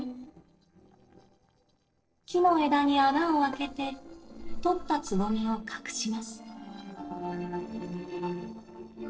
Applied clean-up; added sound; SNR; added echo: neural separator model SepFormer DNS4.